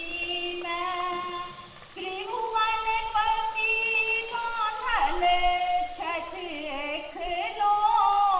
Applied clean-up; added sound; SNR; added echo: none; Water tap, faucet; 12 dB; reverberation time 1.2 s.